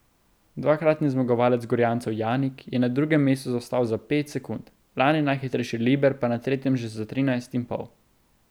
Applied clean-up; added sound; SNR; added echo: none; none; none; none.